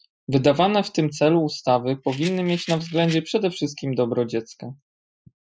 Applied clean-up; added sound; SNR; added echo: classical method Wiener filter.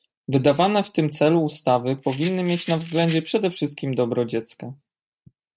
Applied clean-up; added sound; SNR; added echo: neural mask model RNNoise.